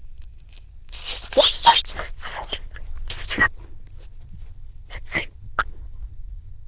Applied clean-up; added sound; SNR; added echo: neural diffusion model UNIVERSE++.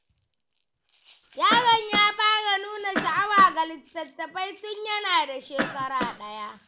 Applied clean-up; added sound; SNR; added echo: none; Rattle (instrument) + Cough; 11 dB; none.